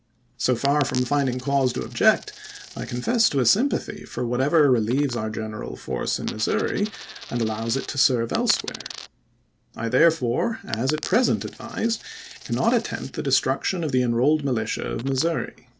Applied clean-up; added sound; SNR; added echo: none; Coin (dropping); 17 dB; none.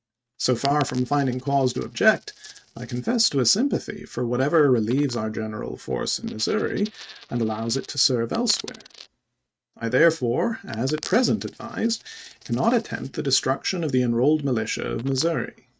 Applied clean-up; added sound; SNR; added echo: neural mask model RNNoise.